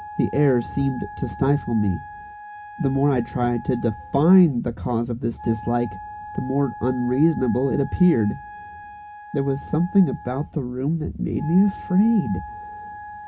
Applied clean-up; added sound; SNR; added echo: none; Wind instrument, woodwind instrument; 16 dB; reverberation time 0.3 s.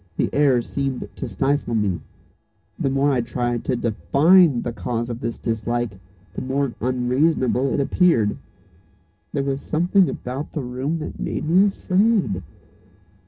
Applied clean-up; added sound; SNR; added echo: neural separator model SepFormer DNS4.